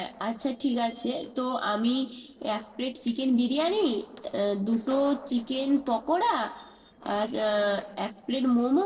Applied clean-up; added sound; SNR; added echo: neural separator model SepFormer DNS4.